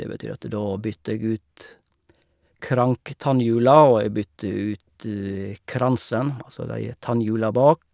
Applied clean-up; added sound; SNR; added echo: none; none; none; none.